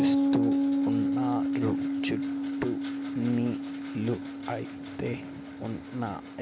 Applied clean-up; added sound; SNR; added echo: none; Piano; -4 dB; none.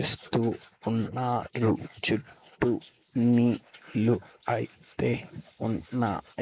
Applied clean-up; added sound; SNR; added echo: neural mask model Resemble Enhance denoiser.